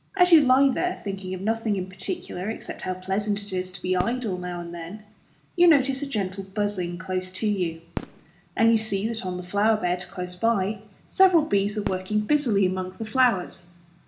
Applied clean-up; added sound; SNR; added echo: none; Fireworks; 16 dB; reverberation time 0.4 s.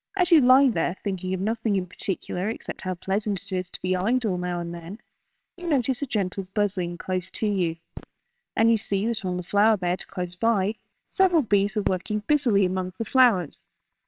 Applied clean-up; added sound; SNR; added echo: neural separator model SepFormer WHAMR!.